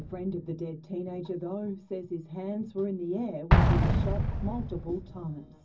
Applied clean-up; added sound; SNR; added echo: none; Explosion; -4 dB; reverberation time 0.4 s.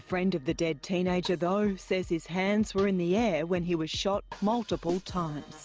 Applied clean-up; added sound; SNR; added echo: none; none; none; none.